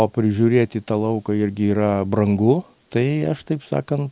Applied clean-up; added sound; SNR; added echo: none; none; none; none.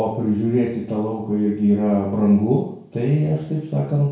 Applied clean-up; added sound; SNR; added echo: none; none; none; reverberation time 0.6 s.